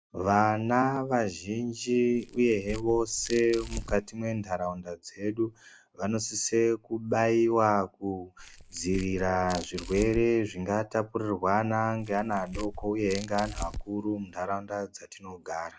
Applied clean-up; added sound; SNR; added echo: none; Tearing; 12 dB; none.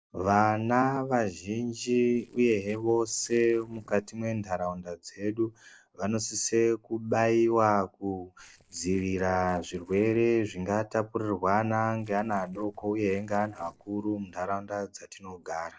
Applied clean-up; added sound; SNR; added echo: neural separator model SepFormer DNS4.